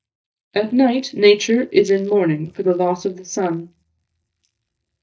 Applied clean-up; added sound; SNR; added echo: neural mask model DeepFilterNet 3.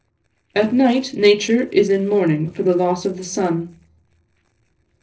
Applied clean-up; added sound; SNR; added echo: neural separator model SepFormer DNS4.